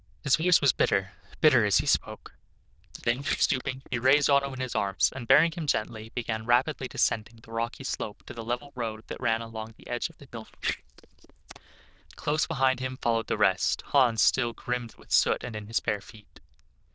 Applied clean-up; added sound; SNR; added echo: neural diffusion model UNIVERSE++.